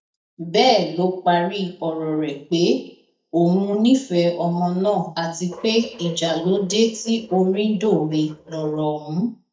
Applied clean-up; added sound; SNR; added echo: neural mask model DeepFilterNet 3.